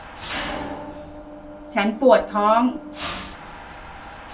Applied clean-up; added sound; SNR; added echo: none; Mechanisms; 11 dB; reverberation time 0.2 s.